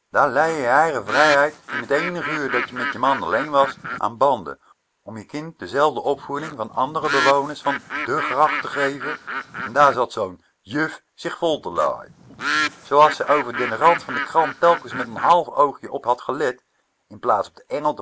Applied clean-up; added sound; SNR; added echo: none; Bird; 6 dB; none.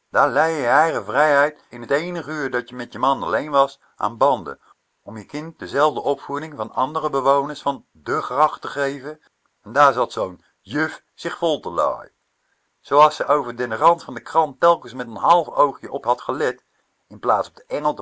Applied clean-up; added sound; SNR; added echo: none; none; none; none.